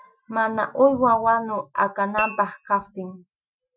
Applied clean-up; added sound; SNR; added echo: classical method Wiener filter.